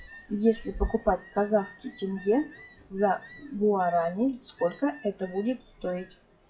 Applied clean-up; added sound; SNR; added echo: classical method WPE with log-MMSE.